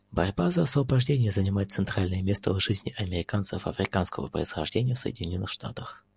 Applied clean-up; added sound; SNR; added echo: none; none; none; none.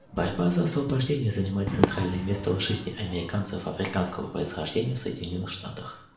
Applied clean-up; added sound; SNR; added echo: none; Crowd / Fireworks; 8 dB; reverberation time 0.7 s.